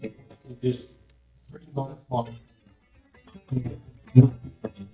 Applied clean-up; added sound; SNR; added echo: neural mask model DeepFilterNet 3.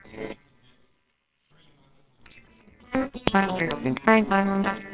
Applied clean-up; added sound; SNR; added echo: neural separator model SepFormer WHAMR!.